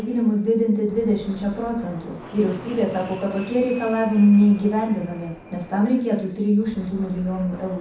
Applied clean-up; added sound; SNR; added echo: none; Fixed-wing aircraft, airplane; 19 dB; reverberation time 0.7 s.